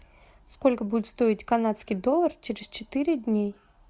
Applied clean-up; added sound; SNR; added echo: none; none; none; none.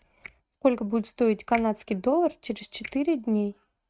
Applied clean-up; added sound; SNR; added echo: neural mask model RNNoise.